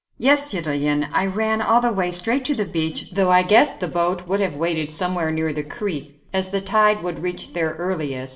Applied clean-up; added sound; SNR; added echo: none; none; none; reverberation time 0.7 s.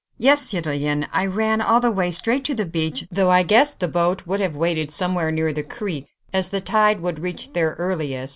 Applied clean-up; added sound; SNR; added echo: none; none; none; none.